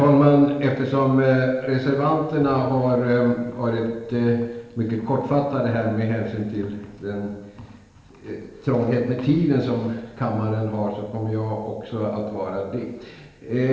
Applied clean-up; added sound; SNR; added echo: none; none; none; reverberation time 1.1 s.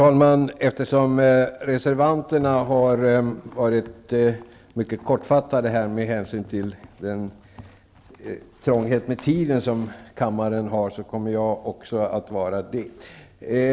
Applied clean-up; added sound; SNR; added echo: none; none; none; none.